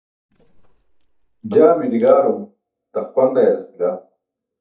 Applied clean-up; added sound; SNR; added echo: neural mask model DeepFilterNet 3.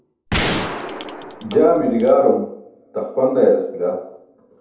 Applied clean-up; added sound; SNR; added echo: none; Gunshot, gunfire; 6 dB; reverberation time 0.8 s.